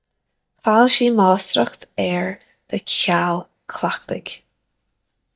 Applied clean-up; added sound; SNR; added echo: neural mask model DeepFilterNet 3.